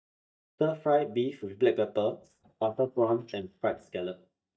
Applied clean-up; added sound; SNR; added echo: neural mask model DeepFilterNet 3.